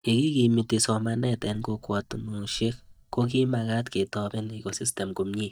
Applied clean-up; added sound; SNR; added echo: neural mask model DeepFilterNet 3.